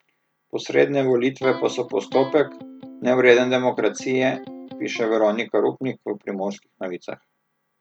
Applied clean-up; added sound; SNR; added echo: none; Electric guitar; 14 dB; none.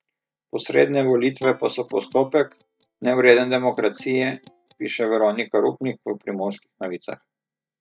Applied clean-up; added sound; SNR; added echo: neural mask model DeepFilterNet 3.